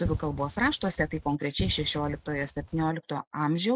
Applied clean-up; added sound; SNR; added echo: neural mask model RNNoise.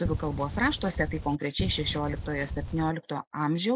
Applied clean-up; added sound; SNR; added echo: none; Wind; 5 dB; none.